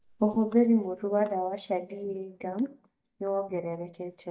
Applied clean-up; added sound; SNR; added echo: neural mask model DeepFilterNet 3.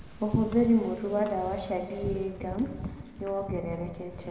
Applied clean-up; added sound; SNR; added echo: none; Wind / Ocean; 12 dB; reverberation time 2.0 s.